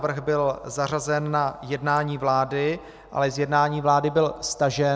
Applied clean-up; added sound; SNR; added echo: none; none; none; none.